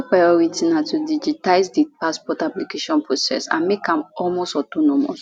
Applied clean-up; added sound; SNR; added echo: none; none; none; none.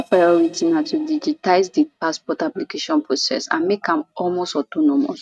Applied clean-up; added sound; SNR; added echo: neural mask model RNNoise.